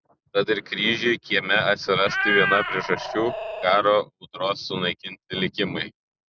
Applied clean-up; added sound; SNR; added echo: none; Meow; 3 dB; none.